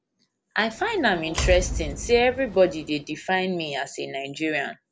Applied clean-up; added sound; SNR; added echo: none; Door; 7 dB; none.